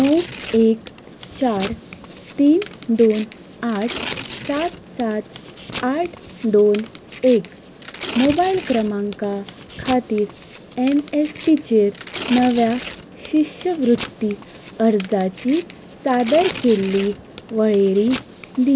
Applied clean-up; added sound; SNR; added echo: none; Tearing; 13 dB; none.